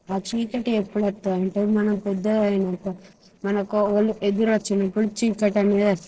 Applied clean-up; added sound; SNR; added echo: neural separator model SepFormer DNS4.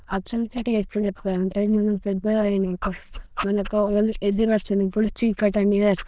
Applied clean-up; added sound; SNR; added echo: neural diffusion model UNIVERSE++.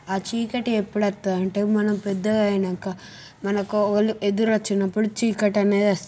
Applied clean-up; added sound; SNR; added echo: none; none; none; none.